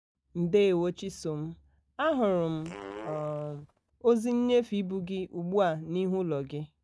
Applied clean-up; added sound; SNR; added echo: neural mask model RNNoise.